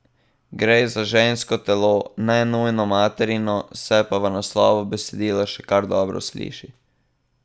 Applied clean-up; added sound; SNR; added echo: none; none; none; none.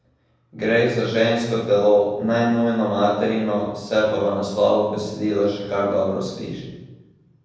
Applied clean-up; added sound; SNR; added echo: none; none; none; reverberation time 1.1 s.